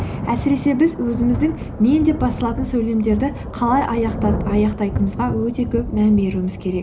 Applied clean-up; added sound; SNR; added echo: none; Thunder / Rain; 7 dB; none.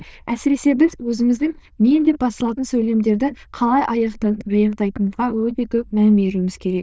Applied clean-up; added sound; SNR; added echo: neural diffusion model UNIVERSE++.